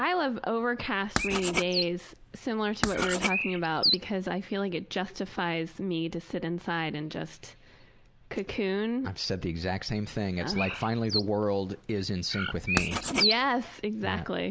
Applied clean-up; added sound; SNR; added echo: none; Bird + Writing; 2 dB; none.